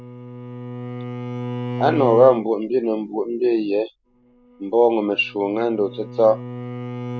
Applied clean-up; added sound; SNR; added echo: none; Bowed string instrument; 11 dB; none.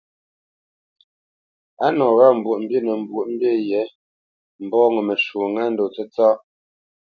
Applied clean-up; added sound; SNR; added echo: none; none; none; none.